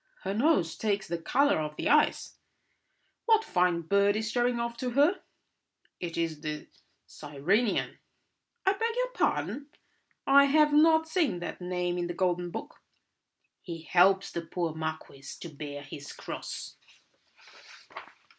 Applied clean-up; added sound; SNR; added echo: none; none; none; none.